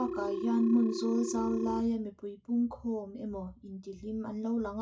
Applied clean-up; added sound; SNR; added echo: none; Telephone; 8 dB; reverberation time 0.2 s.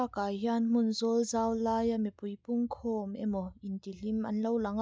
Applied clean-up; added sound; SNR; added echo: none; none; none; none.